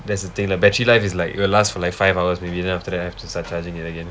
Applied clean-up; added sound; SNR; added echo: none; none; none; none.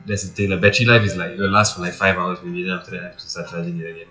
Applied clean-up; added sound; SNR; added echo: classical method WPE with log-MMSE.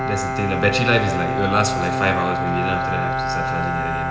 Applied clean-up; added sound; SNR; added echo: none; Bowed string instrument; 0 dB; reverberation time 1.6 s.